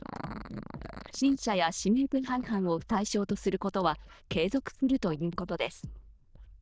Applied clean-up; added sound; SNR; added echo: neural diffusion model UNIVERSE++.